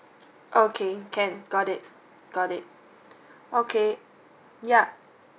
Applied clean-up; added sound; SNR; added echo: none; none; none; none.